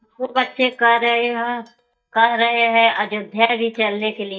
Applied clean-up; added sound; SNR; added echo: neural mask model DeepFilterNet 3.